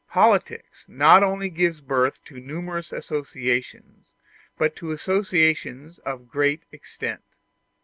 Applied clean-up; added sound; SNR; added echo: none; none; none; none.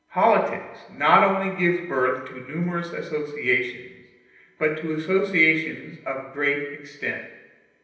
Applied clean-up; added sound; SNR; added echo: none; none; none; reverberation time 0.9 s.